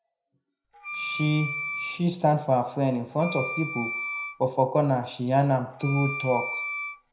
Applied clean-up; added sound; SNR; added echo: none; Wind instrument, woodwind instrument; 7 dB; reverberation time 0.5 s.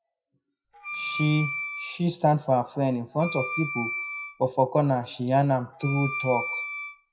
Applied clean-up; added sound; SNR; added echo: classical method WPE with log-MMSE.